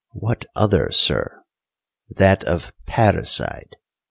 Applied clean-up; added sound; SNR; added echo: none; none; none; none.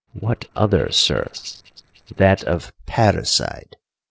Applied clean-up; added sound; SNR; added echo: neural separator model SepFormer DNS4.